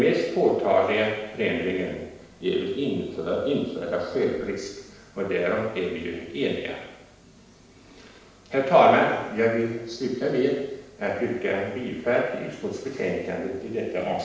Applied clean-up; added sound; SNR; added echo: none; none; none; reverberation time 1.0 s.